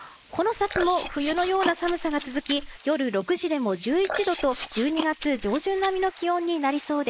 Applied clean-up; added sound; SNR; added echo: neural mask model Resemble Enhance denoiser.